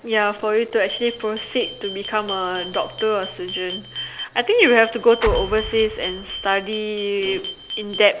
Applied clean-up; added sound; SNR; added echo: none; Glass + Explosion; 10 dB; none.